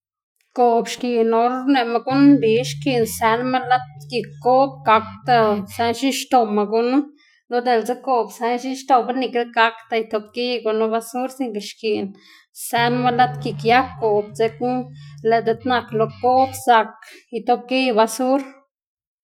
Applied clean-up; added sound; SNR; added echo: classical method Wiener filter.